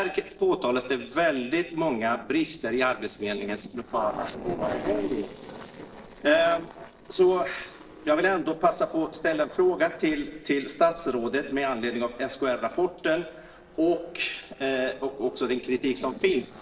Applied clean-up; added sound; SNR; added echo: neural separator model SepFormer DNS4.